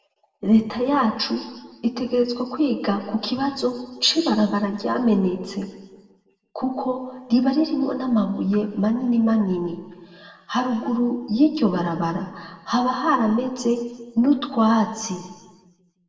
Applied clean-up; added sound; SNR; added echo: none; Wind instrument, woodwind instrument; 19 dB; reverberation time 1.2 s.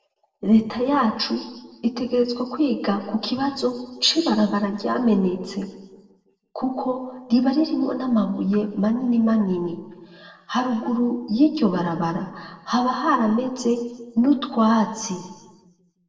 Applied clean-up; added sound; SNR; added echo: neural separator model SepFormer DNS4.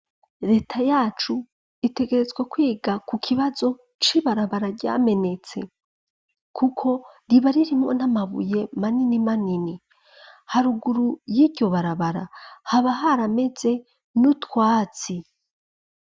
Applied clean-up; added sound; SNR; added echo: none; none; none; none.